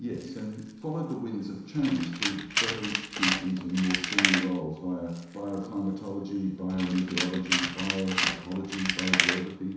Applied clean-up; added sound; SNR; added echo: none; Tools; 1 dB; reverberation time 1.0 s.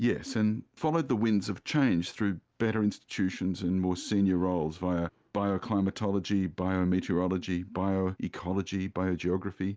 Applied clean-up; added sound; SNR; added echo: none; none; none; none.